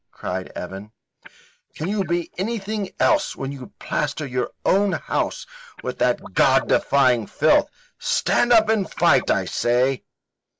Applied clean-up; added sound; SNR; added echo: neural mask model Resemble Enhance denoiser.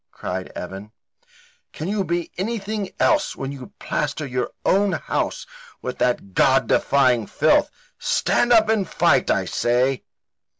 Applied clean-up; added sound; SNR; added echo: none; none; none; none.